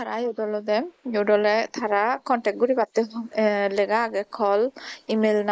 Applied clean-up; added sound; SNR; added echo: neural mask model Resemble Enhance denoiser.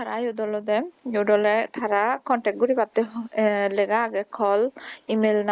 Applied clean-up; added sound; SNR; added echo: none; none; none; none.